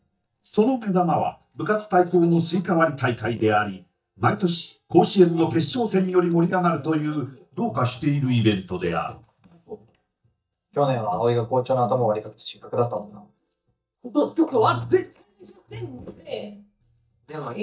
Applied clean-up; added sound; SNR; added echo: neural mask model DeepFilterNet 3.